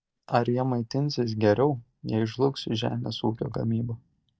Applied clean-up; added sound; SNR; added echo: neural mask model DeepFilterNet 3.